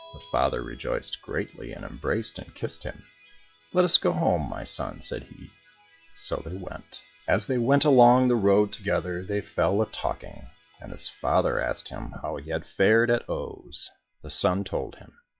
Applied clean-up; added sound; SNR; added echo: classical method log-MMSE.